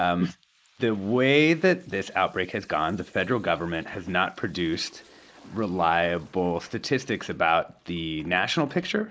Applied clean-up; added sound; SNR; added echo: neural mask model Resemble Enhance denoiser.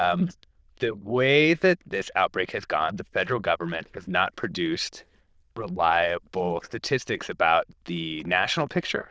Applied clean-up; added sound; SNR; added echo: neural diffusion model UNIVERSE++.